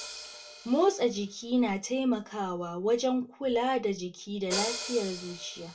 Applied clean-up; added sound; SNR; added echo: none; Hi-hat; 12 dB; reverberation time 0.2 s.